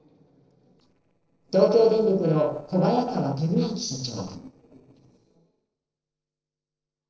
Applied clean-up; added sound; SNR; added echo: neural separator model SepFormer DNS4.